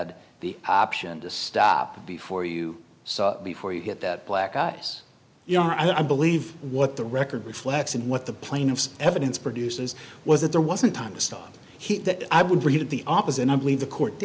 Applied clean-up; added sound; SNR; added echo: none; none; none; none.